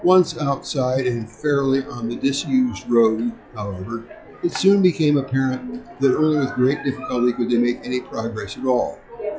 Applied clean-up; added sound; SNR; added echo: classical method log-MMSE.